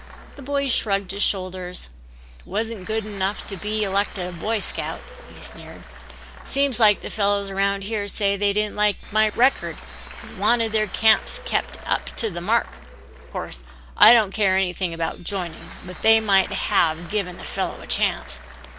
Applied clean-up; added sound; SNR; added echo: none; Applause / Crowd + Chime; 17 dB; none.